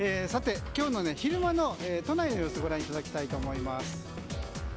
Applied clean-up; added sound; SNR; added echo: none; Drum kit; 8 dB; none.